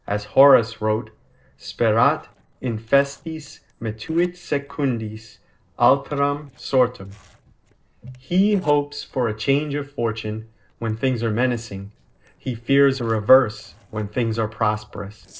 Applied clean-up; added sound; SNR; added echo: neural separator model SepFormer DNS4.